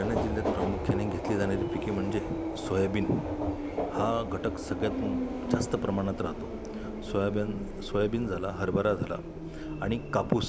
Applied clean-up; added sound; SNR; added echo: none; Subway, metro, underground; 3 dB; none.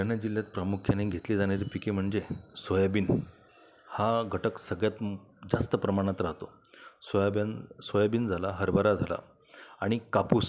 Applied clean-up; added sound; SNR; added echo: none; none; none; none.